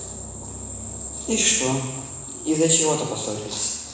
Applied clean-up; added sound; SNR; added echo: none; none; none; reverberation time 1.0 s.